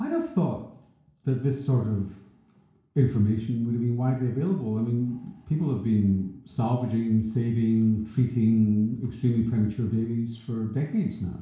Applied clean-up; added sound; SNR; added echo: none; none; none; reverberation time 0.6 s.